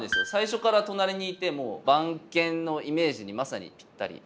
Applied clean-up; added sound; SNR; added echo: none; none; none; none.